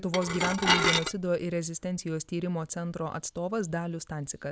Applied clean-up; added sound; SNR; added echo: none; Dishes, pots, and pans / Glass; -4 dB; none.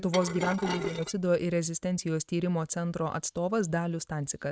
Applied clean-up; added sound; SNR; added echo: neural mask model RNNoise.